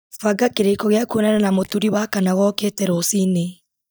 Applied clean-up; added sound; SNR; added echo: neural mask model DeepFilterNet 3.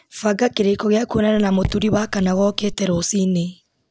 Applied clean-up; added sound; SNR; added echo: none; Raindrop / Drip; 12 dB; none.